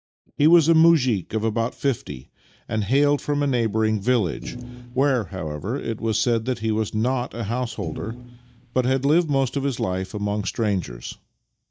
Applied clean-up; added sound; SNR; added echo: neural mask model DeepFilterNet 3.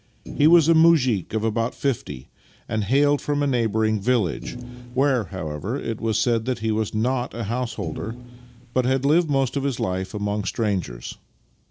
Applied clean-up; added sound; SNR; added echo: none; Thump, thud; 13 dB; none.